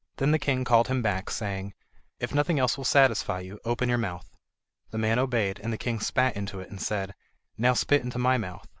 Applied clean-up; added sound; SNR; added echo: none; none; none; none.